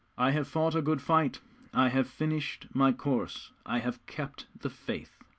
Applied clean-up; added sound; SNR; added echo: none; none; none; none.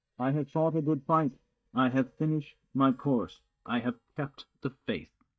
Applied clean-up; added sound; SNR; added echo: neural mask model DeepFilterNet 3.